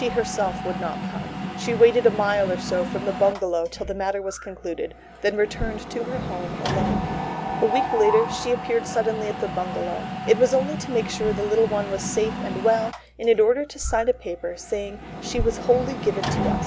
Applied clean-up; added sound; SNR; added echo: none; Mechanisms; 6 dB; none.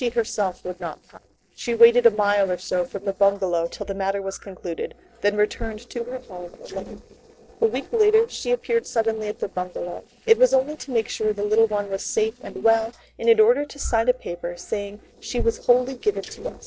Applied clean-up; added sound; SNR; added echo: neural separator model SepFormer DNS4.